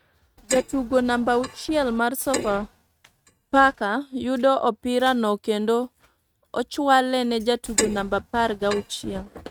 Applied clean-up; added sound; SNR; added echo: neural mask model RNNoise.